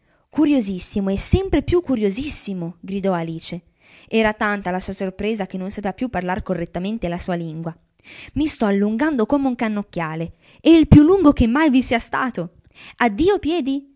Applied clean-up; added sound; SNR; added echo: none; none; none; none.